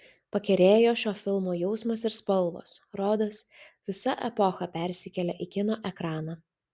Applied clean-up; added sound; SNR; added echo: none; none; none; none.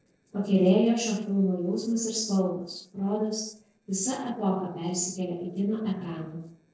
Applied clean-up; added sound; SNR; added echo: neural separator model SepFormer DNS4.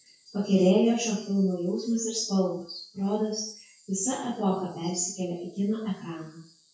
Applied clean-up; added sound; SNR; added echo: classical method WPE with log-MMSE.